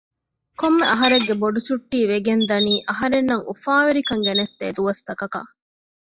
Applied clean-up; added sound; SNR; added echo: classical method log-MMSE.